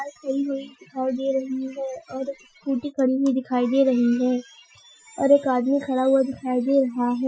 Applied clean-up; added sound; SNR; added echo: classical method Wiener filter.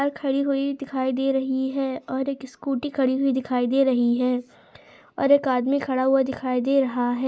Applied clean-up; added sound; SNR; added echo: none; none; none; none.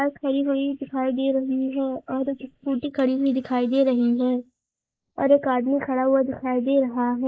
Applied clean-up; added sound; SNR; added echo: neural mask model Resemble Enhance denoiser.